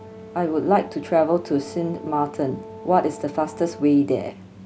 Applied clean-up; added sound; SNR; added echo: none; Brass instrument; 17 dB; none.